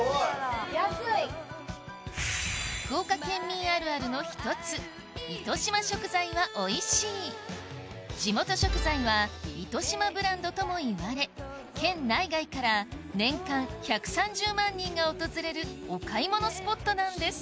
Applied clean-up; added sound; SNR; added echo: none; none; none; none.